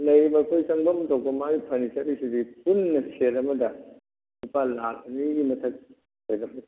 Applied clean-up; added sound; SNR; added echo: none; none; none; none.